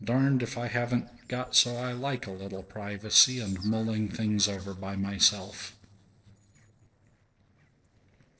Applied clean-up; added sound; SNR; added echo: neural separator model SepFormer DNS4.